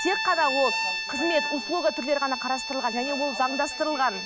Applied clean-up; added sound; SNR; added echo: none; Bowed string instrument; 4 dB; none.